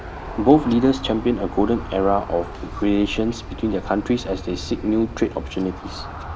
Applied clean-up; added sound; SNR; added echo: none; Aircraft; 11 dB; none.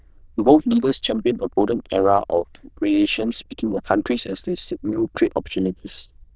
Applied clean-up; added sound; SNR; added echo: neural diffusion model UNIVERSE++.